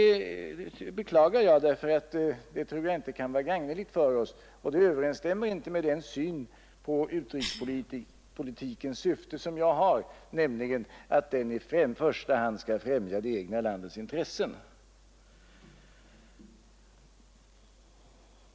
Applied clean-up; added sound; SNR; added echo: none; Cough; 16 dB; none.